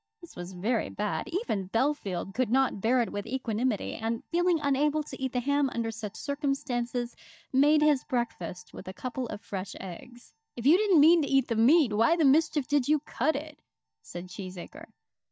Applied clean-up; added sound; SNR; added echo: neural mask model DeepFilterNet 3.